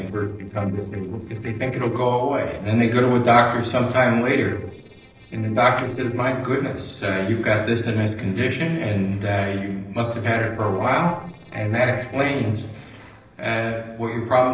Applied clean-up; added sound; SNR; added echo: neural separator model SepFormer DNS4.